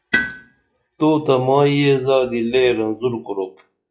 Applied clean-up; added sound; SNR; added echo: classical method log-MMSE.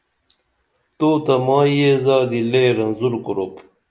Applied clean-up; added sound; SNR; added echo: none; none; none; none.